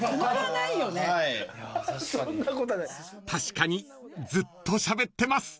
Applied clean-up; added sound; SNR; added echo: none; none; none; none.